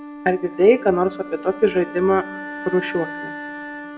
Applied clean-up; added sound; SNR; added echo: none; Wind instrument, woodwind instrument; 12 dB; reverberation time 1.6 s.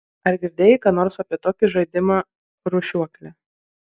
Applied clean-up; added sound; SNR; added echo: none; none; none; none.